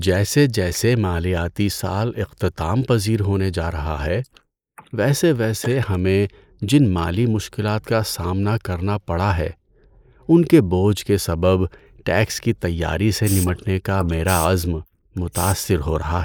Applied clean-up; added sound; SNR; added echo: neural mask model Resemble Enhance denoiser.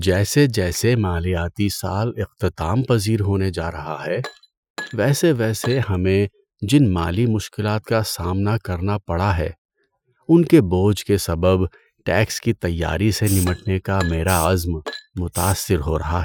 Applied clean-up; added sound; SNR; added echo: classical method Wiener filter.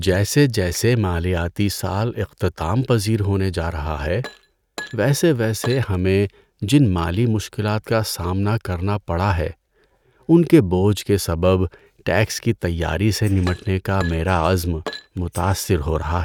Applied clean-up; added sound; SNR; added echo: neural mask model RNNoise.